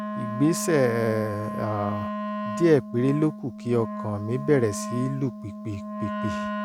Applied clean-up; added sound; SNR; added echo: none; Wind instrument, woodwind instrument; 6 dB; none.